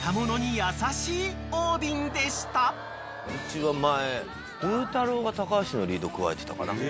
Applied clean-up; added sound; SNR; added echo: none; none; none; none.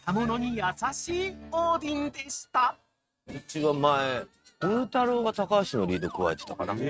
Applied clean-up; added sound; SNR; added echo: neural mask model RNNoise.